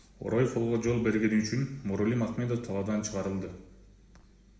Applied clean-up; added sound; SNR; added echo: none; Bowed string instrument; 15 dB; reverberation time 0.7 s.